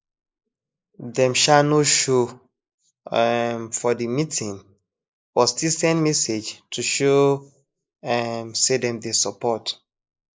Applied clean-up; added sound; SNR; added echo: neural mask model Resemble Enhance denoiser.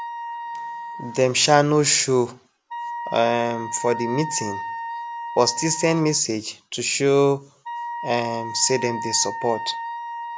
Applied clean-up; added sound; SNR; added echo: none; Wind instrument, woodwind instrument; 9 dB; none.